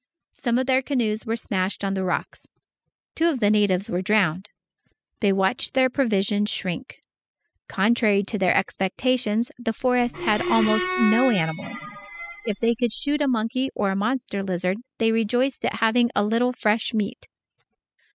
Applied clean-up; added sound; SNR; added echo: classical method spectral subtraction.